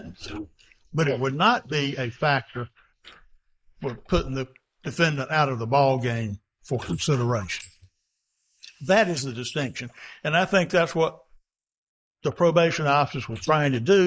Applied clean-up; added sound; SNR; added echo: neural mask model Resemble Enhance denoiser.